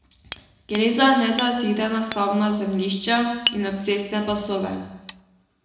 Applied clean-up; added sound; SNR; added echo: none; Hammer; 11 dB; reverberation time 0.9 s.